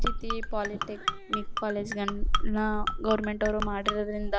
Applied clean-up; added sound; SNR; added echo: none; Marimba, xylophone + Meow / Purr; -2 dB; none.